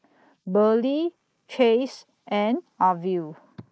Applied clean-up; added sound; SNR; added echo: neural mask model Resemble Enhance denoiser.